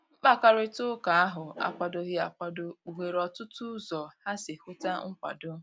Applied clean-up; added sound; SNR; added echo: none; none; none; none.